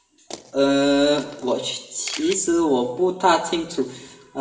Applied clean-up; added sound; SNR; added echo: none; Camera; 10 dB; reverberation time 0.9 s.